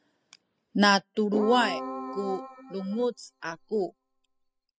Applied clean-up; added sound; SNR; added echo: classical method spectral subtraction.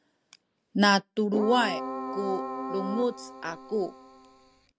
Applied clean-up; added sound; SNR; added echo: none; Keyboard (musical); 7 dB; none.